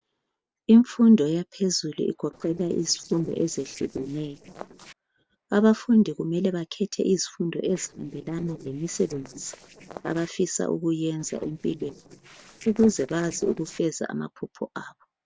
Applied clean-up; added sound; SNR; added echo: neural separator model SepFormer DNS4.